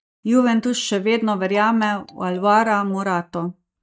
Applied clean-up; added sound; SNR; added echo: neural mask model DeepFilterNet 3.